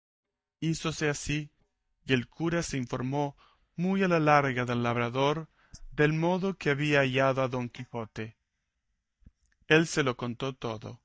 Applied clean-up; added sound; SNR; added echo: neural mask model DeepFilterNet 3.